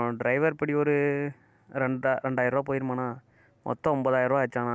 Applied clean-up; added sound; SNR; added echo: none; none; none; none.